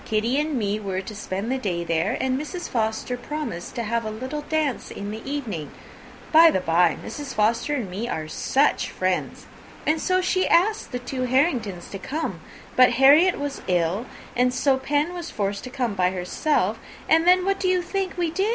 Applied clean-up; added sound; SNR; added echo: none; none; none; none.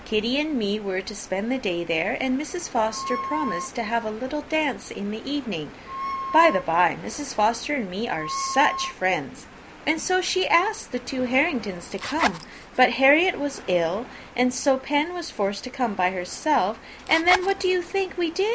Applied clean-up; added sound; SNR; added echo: none; Wind instrument, woodwind instrument + Zipper (clothing); 8 dB; none.